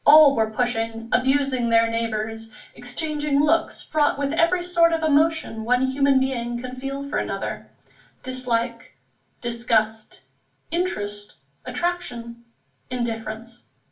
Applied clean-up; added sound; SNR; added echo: none; none; none; reverberation time 0.3 s.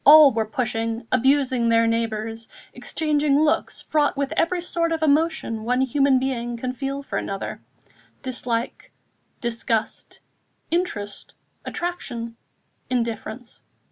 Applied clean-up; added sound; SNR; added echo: none; none; none; none.